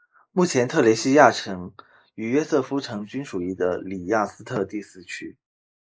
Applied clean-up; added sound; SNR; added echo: neural mask model Resemble Enhance denoiser.